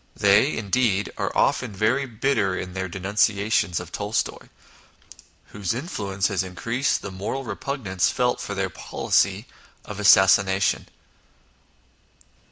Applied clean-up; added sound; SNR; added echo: none; none; none; none.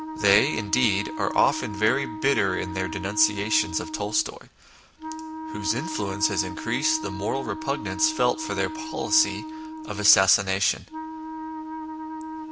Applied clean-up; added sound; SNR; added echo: none; Wind instrument, woodwind instrument; 8 dB; none.